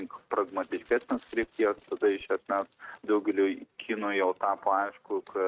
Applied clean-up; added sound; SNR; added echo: neural mask model RNNoise.